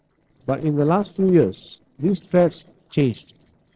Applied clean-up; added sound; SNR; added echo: neural separator model SepFormer DNS4.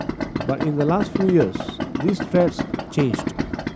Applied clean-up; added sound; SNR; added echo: none; Idling; 4 dB; none.